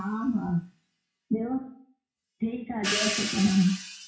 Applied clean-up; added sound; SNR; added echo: classical method WPE with log-MMSE.